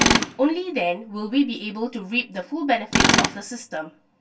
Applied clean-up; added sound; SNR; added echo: none; Tools; -1 dB; reverberation time 0.1 s.